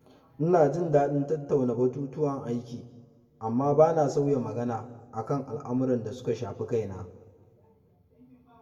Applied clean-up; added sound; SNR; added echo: none; none; none; reverberation time 0.9 s.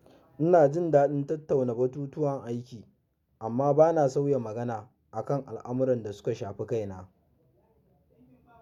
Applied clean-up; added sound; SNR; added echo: none; none; none; none.